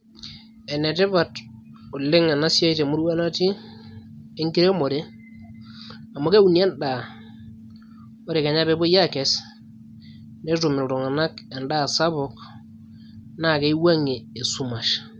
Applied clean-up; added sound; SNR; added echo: none; none; none; none.